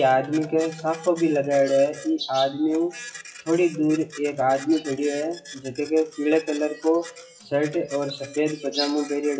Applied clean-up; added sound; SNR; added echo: classical method WPE with log-MMSE.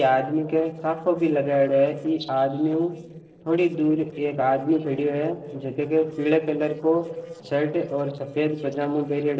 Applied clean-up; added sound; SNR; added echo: neural separator model SepFormer DNS4.